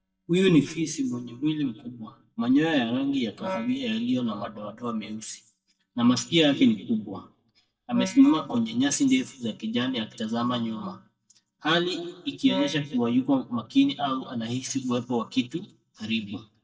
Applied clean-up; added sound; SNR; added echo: neural mask model DeepFilterNet 3.